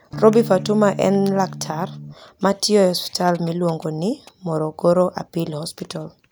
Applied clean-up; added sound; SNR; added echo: none; Electric guitar / Strum; 11 dB; none.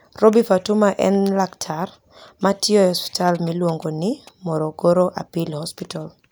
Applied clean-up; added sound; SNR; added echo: none; none; none; none.